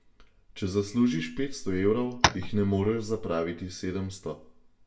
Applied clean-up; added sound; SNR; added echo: none; Tap; -2 dB; reverberation time 0.1 s.